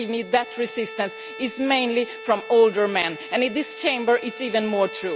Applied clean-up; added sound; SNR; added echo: none; Bowed string instrument; 15 dB; none.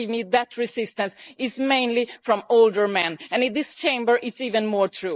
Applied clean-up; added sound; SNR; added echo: neural mask model Resemble Enhance denoiser.